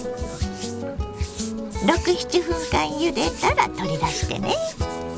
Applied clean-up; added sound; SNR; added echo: none; Liquid + Hands; 14 dB; none.